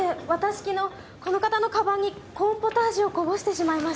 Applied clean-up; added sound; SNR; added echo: none; none; none; none.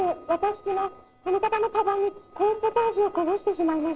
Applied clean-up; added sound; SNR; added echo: neural separator model SepFormer DNS4.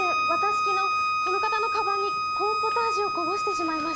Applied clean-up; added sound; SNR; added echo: none; Bowed string instrument; -5 dB; none.